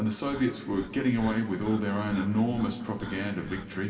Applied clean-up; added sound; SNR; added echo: none; Breathing; 17 dB; reverberation time 2.5 s.